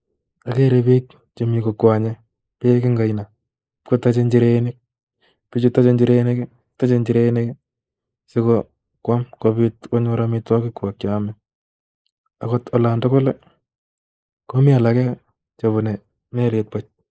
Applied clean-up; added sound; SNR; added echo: neural mask model Resemble Enhance denoiser.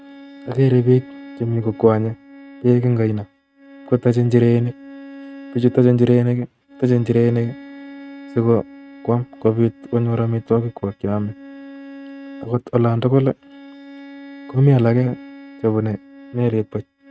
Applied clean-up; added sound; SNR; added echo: neural mask model RNNoise.